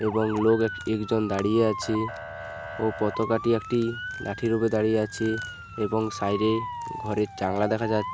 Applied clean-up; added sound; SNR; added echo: none; Motor vehicle (road) / Siren; 11 dB; none.